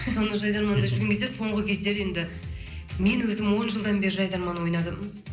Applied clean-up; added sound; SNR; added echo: none; none; none; reverberation time 0.5 s.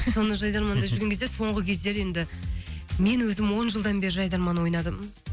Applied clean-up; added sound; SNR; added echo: none; none; none; none.